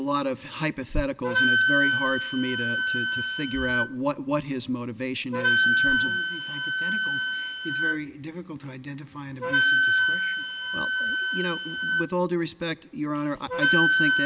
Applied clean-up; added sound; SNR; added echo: none; Wind instrument, woodwind instrument; -4 dB; none.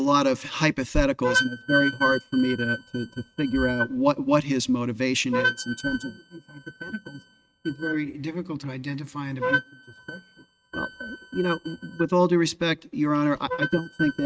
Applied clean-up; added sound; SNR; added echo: neural mask model RNNoise.